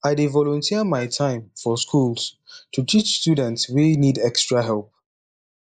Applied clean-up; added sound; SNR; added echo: neural mask model Resemble Enhance denoiser.